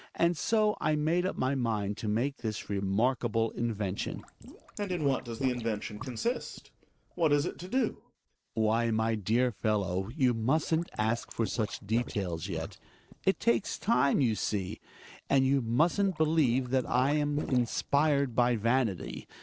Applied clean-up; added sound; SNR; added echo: neural separator model SepFormer DNS4.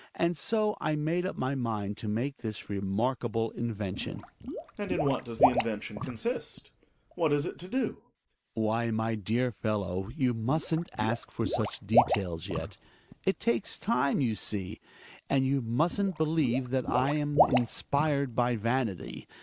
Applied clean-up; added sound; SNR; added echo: none; Water / Liquid; 4 dB; none.